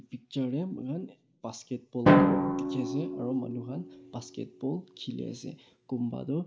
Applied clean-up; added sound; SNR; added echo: none; Drum; -4 dB; reverberation time 0.5 s.